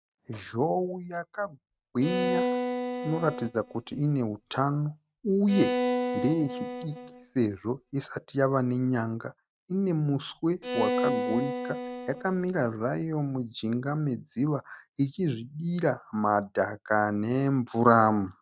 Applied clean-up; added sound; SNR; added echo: neural mask model RNNoise.